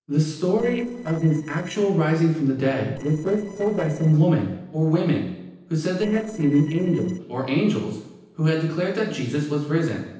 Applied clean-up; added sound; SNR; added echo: neural separator model SepFormer DNS4.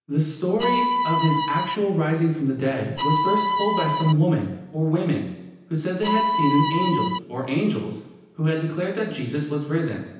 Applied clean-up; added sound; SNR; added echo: none; Bowed string instrument; -1 dB; reverberation time 0.9 s.